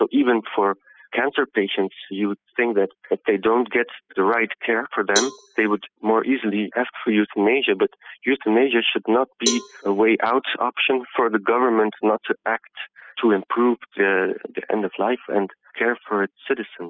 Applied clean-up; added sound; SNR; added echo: classical method spectral subtraction.